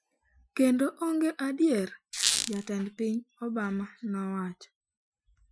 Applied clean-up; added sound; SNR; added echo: classical method Wiener filter.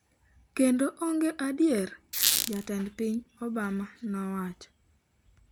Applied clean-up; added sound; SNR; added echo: none; Squeak; -2 dB; none.